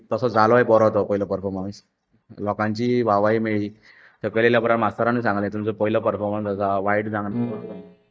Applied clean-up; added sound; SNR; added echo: neural mask model DeepFilterNet 3.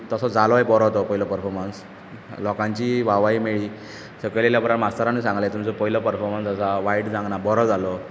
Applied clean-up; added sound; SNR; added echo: none; none; none; none.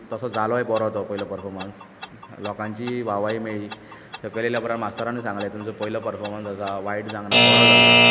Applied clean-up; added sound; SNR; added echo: none; Alarm / Clock; -5 dB; none.